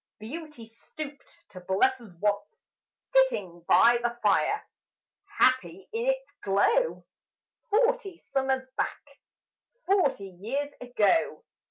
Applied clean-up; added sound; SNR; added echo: none; none; none; none.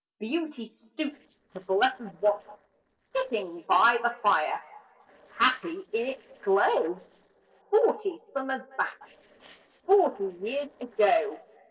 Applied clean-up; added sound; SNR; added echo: neural separator model SepFormer DNS4.